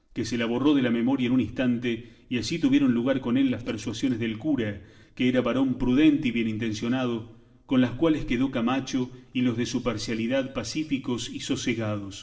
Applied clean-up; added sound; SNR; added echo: neural separator model SepFormer DNS4.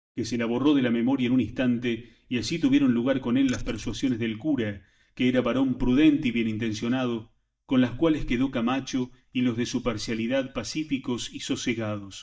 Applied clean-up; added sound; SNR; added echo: neural mask model DeepFilterNet 3.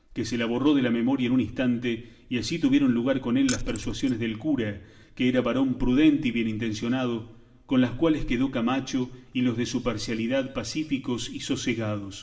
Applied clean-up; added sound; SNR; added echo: none; Keys jangling; 13 dB; reverberation time 0.8 s.